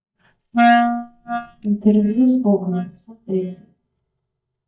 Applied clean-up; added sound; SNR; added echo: neural mask model DeepFilterNet 3.